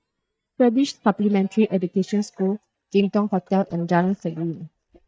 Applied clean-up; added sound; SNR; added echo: neural mask model DeepFilterNet 3.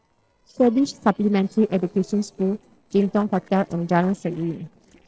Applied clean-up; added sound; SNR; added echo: neural separator model SepFormer DNS4.